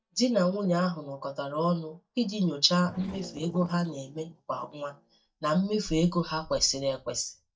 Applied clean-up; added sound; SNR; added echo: neural mask model DeepFilterNet 3.